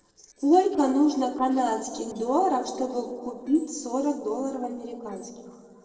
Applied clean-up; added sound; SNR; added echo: neural separator model SepFormer DNS4.